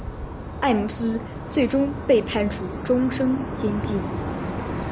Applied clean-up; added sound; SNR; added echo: none; Chirp, tweet; 6 dB; none.